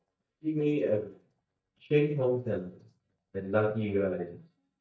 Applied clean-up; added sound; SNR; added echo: neural mask model DeepFilterNet 3.